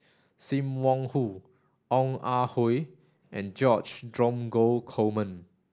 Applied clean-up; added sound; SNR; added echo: none; none; none; none.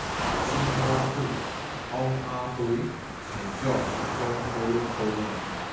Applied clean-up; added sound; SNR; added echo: none; Waves, surf; 1 dB; reverberation time 0.9 s.